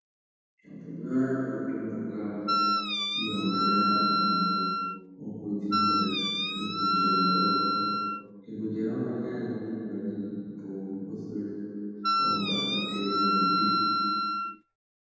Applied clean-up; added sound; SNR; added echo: none; Wind instrument, woodwind instrument; -5 dB; reverberation time 2.1 s.